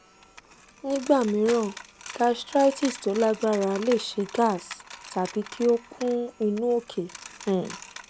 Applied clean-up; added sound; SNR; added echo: none; Coin (dropping); 17 dB; none.